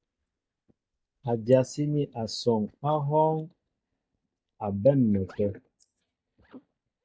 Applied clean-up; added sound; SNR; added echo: neural mask model DeepFilterNet 3.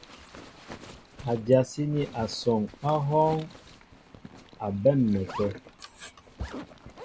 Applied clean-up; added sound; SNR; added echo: none; Zipper (clothing); 17 dB; none.